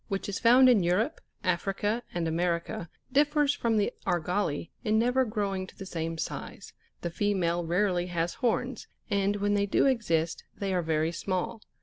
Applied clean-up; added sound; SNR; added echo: none; none; none; none.